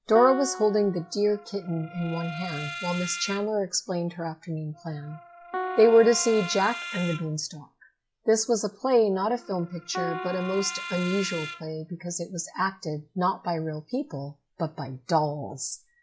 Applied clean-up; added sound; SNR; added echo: classical method log-MMSE.